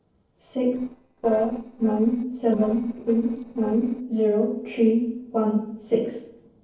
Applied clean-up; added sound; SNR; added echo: neural separator model SepFormer DNS4.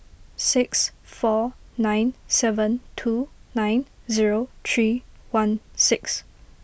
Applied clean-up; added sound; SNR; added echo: none; none; none; none.